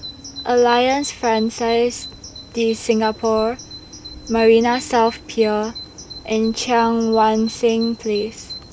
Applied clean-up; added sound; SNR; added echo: none; Bird vocalization, bird call, bird song; 16 dB; none.